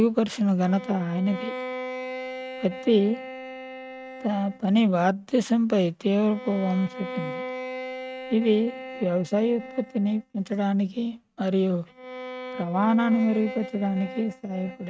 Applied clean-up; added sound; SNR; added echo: neural mask model RNNoise.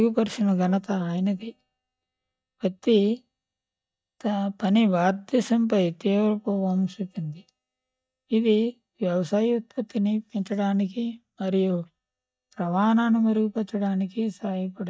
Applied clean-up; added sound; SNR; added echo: neural mask model DeepFilterNet 3.